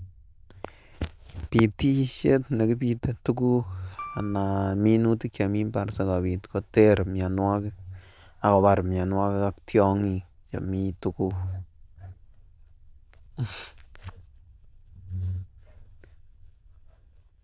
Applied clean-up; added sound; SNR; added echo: neural diffusion model UNIVERSE++.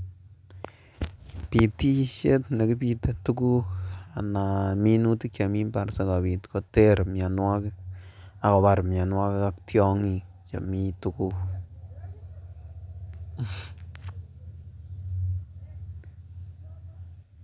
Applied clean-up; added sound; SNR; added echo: none; none; none; none.